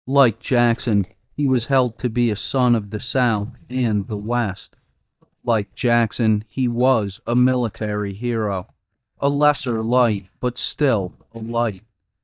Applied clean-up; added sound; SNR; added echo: neural mask model DeepFilterNet 3.